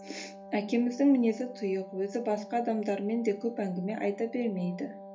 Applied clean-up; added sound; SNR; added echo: none; Wind instrument, woodwind instrument; 16 dB; reverberation time 0.3 s.